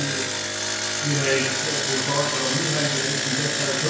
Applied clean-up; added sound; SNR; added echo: none; Engine; -2 dB; reverberation time 1.0 s.